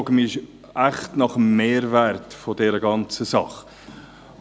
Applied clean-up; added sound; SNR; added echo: none; none; none; none.